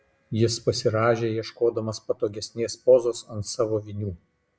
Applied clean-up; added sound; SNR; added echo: none; none; none; none.